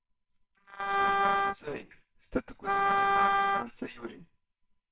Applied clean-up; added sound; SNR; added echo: neural separator model SepFormer WHAMR!.